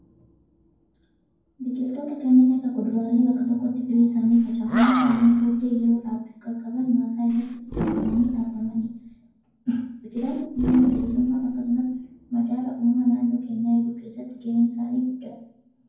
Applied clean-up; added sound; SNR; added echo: none; Animal; 13 dB; reverberation time 0.9 s.